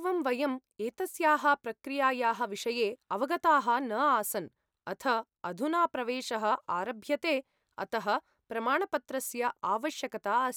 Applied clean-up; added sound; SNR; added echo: none; none; none; none.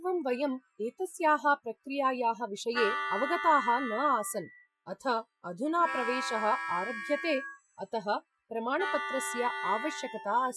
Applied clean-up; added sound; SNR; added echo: classical method Wiener filter.